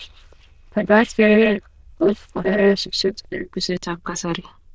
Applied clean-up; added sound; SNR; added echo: neural diffusion model UNIVERSE++.